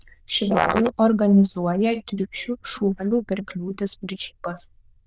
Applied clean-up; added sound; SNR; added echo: neural diffusion model UNIVERSE++.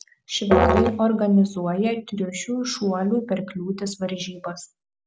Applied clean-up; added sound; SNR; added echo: none; Musical instrument; 1 dB; none.